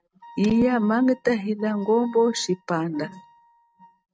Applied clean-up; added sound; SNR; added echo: neural mask model RNNoise.